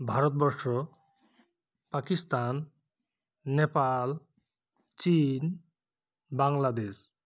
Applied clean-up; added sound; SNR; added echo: none; none; none; none.